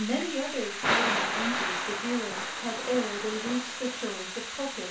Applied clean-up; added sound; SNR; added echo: none; Thunder / Rain; -1 dB; reverberation time 0.3 s.